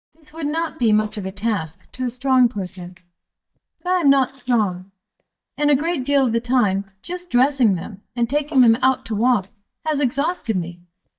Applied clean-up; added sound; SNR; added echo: neural mask model DeepFilterNet 3.